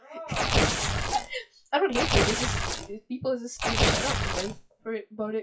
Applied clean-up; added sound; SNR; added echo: classical method WPE with log-MMSE.